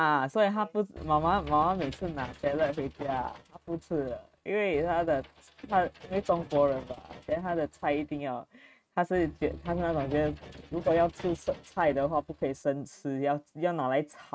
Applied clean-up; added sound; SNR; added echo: neural mask model RNNoise.